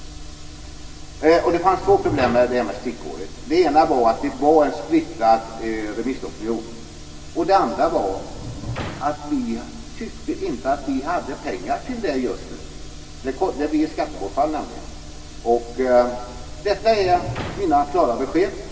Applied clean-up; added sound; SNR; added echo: none; Sliding door; 13 dB; reverberation time 2.1 s.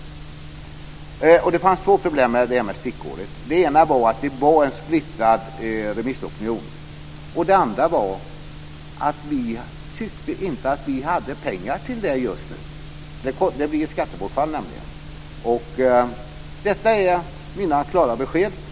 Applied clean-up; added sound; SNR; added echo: none; none; none; none.